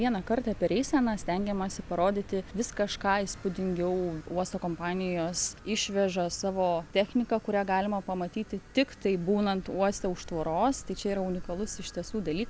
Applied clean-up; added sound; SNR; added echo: none; none; none; none.